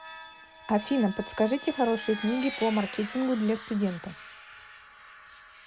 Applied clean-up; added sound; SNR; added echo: none; Vehicle; 12 dB; none.